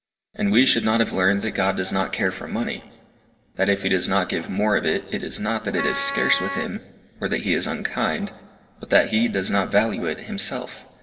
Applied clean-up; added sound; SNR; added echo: none; Wind instrument, woodwind instrument; 6 dB; reverberation time 1.8 s.